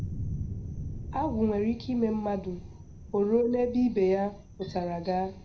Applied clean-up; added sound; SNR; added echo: none; Thunder; 10 dB; reverberation time 0.5 s.